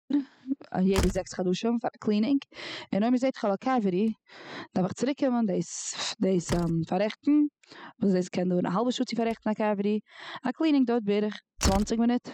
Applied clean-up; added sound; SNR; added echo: classical method spectral subtraction.